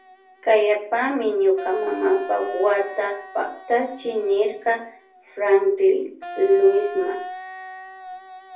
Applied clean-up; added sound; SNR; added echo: none; Wind instrument, woodwind instrument; 15 dB; reverberation time 0.4 s.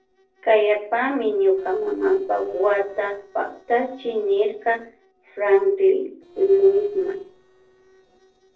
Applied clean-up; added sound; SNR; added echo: neural separator model SepFormer DNS4.